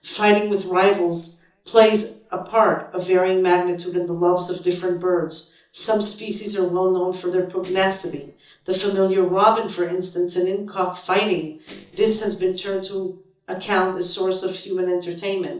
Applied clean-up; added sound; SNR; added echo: neural separator model SepFormer DNS4.